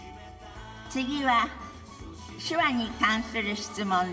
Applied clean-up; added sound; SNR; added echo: none; none; none; reverberation time 2.0 s.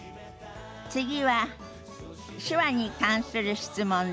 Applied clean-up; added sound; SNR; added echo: none; none; none; none.